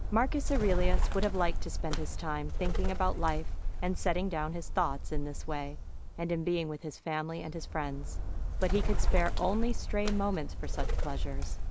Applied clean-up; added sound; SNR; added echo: none; Bird; -4 dB; none.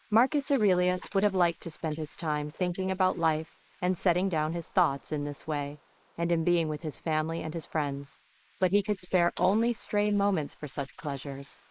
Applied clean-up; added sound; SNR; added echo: neural mask model Resemble Enhance denoiser.